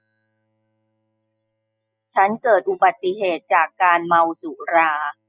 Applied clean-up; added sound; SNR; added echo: classical method spectral subtraction.